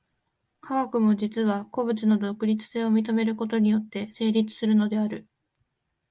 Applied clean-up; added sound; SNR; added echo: none; none; none; none.